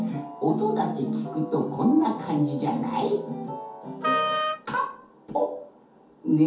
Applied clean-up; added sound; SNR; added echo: none; Wind instrument, woodwind instrument; 2 dB; reverberation time 0.5 s.